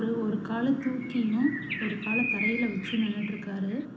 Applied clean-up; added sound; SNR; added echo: none; Bird; 7 dB; reverberation time 0.4 s.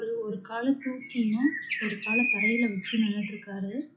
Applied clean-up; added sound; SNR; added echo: classical method WPE with log-MMSE.